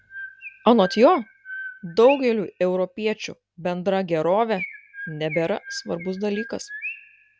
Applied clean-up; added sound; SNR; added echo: none; Chirp, tweet; 16 dB; none.